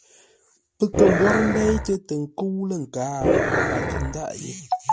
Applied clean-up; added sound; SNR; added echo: none; Growling; -3 dB; none.